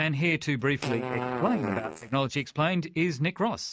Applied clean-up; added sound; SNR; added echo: neural mask model RNNoise.